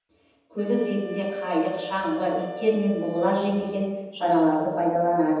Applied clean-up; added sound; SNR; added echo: none; Wind instrument, woodwind instrument; 15 dB; reverberation time 1.1 s.